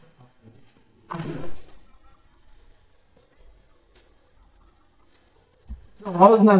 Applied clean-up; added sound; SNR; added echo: neural mask model DeepFilterNet 3.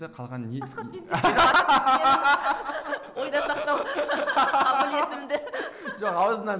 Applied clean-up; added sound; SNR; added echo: none; none; none; none.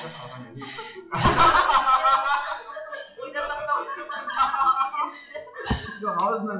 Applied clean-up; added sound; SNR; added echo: classical method WPE with log-MMSE.